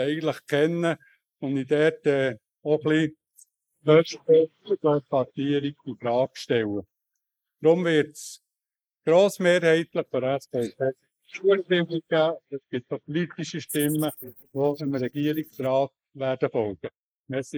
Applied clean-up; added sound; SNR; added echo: neural mask model Resemble Enhance denoiser.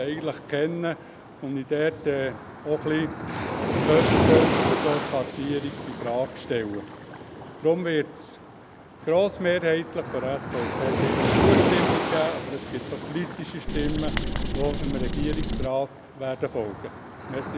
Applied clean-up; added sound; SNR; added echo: none; Writing + Waves, surf; 0 dB; none.